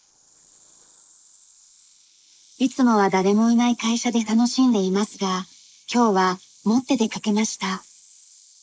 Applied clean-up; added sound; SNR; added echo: neural mask model Resemble Enhance denoiser.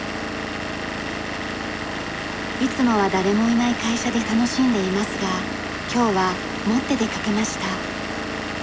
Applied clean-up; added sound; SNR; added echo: none; Engine / Vehicle; 4 dB; none.